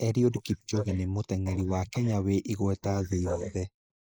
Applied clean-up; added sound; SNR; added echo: neural mask model Resemble Enhance denoiser.